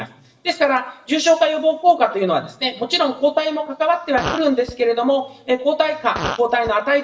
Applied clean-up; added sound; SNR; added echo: none; Fart; 12 dB; reverberation time 0.7 s.